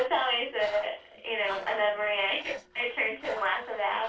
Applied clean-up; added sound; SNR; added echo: neural separator model SepFormer DNS4.